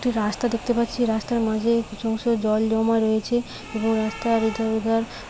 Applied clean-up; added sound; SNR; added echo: none; none; none; none.